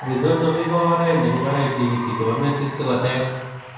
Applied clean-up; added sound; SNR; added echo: none; Applause / Cheering; 10 dB; reverberation time 1.0 s.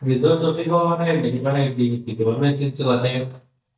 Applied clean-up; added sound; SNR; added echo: neural mask model DeepFilterNet 3.